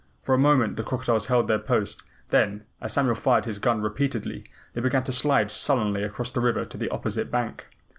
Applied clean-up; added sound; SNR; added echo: none; none; none; none.